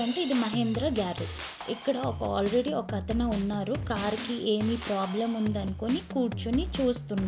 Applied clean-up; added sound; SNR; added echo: none; Drum kit; 7 dB; none.